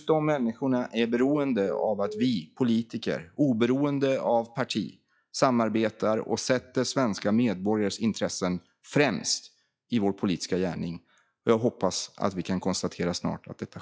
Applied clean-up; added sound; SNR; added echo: classical method log-MMSE.